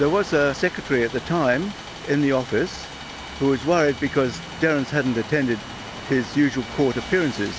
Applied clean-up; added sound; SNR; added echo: none; Sawing; 17 dB; none.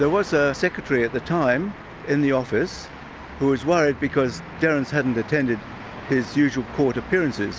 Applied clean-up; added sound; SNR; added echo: none; none; none; none.